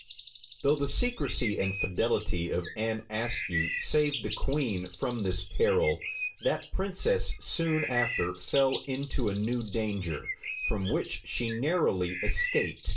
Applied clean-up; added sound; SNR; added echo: none; Bird; 9 dB; reverberation time 0.2 s.